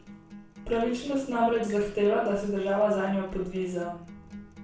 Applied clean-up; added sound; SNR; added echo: none; Acoustic guitar; 19 dB; reverberation time 0.4 s.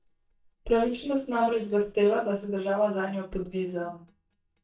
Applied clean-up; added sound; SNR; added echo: neural mask model DeepFilterNet 3.